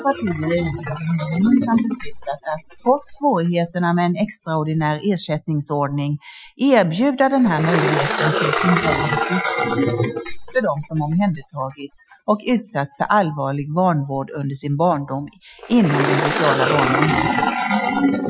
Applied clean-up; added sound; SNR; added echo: classical method Wiener filter.